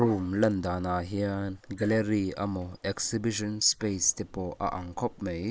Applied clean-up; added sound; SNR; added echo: neural mask model Resemble Enhance denoiser.